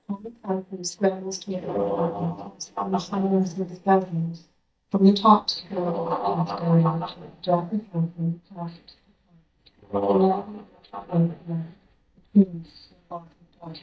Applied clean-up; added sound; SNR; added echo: neural mask model DeepFilterNet 3.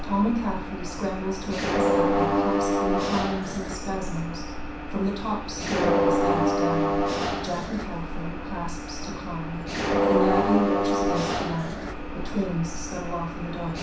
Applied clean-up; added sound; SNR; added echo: none; Mechanisms; -4 dB; reverberation time 0.6 s.